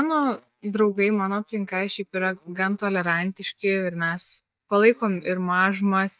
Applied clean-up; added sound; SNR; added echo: neural mask model DeepFilterNet 3.